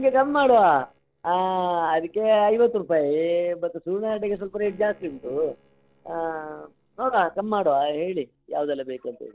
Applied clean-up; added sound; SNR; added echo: neural separator model SepFormer DNS4.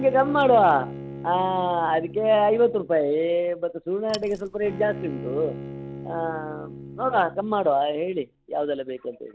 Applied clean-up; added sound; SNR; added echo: none; Wood + Bowed string instrument; 14 dB; none.